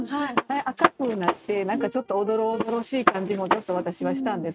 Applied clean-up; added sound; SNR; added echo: neural mask model RNNoise.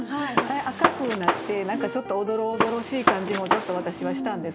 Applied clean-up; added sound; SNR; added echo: none; Gunshot, gunfire; -1 dB; none.